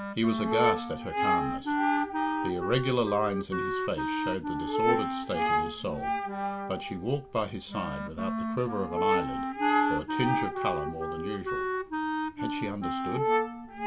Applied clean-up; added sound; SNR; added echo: none; Wind instrument, woodwind instrument + Brass instrument; -3 dB; none.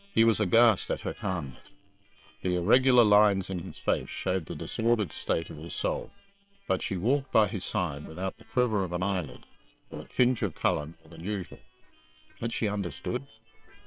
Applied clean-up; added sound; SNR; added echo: neural separator model SepFormer WHAM!.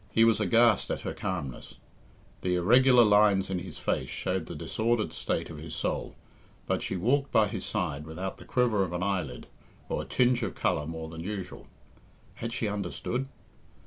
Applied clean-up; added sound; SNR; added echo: none; none; none; none.